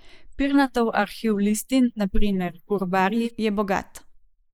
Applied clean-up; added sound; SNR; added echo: neural mask model Resemble Enhance denoiser.